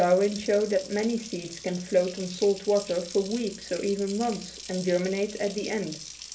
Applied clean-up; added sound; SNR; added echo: none; Water tap, faucet; 15 dB; reverberation time 0.3 s.